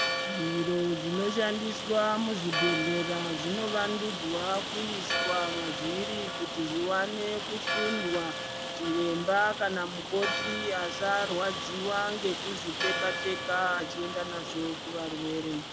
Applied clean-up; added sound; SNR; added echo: none; Church bell + Rain; 3 dB; none.